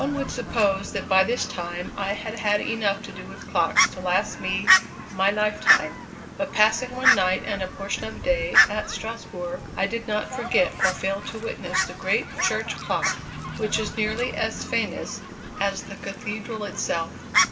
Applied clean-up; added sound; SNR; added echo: none; Fowl; 1 dB; reverberation time 1.3 s.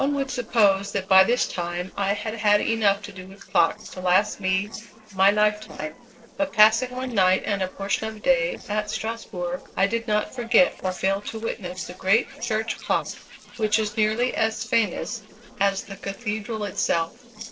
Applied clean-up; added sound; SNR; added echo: neural separator model SepFormer DNS4.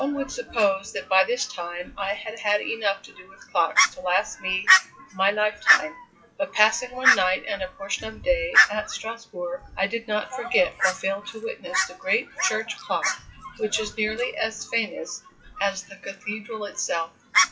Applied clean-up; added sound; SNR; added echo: classical method WPE with log-MMSE.